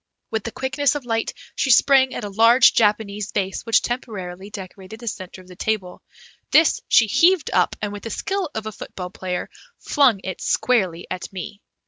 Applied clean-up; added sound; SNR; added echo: none; none; none; none.